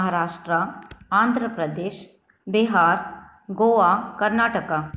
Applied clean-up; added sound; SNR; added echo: none; none; none; none.